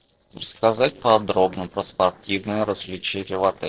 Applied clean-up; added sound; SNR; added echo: neural separator model SepFormer DNS4.